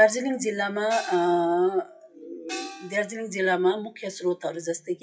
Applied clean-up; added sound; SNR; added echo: classical method WPE with log-MMSE.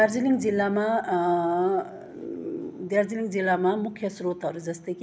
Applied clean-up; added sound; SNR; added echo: none; none; none; none.